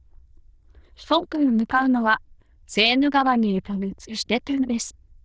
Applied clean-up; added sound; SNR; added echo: neural diffusion model UNIVERSE++.